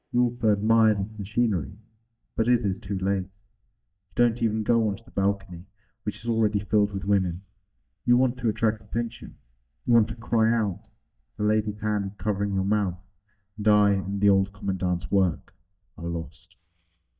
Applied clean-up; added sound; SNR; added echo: neural mask model DeepFilterNet 3.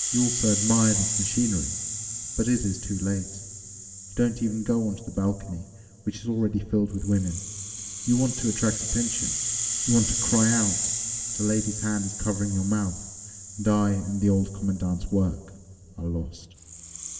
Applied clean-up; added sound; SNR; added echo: none; Rattle (instrument); 4 dB; reverberation time 3.0 s.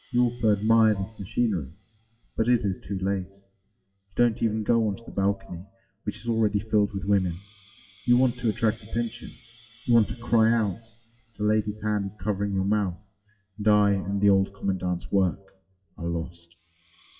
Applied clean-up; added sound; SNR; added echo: classical method WPE with log-MMSE.